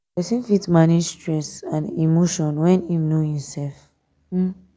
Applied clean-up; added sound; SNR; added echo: none; none; none; none.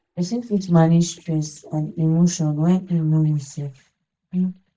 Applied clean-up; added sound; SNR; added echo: neural mask model DeepFilterNet 3.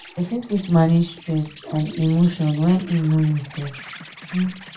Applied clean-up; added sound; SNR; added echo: none; Insect; 19 dB; reverberation time 0.2 s.